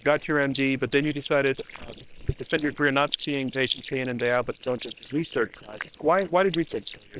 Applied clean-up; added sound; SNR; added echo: neural separator model SepFormer WHAM!.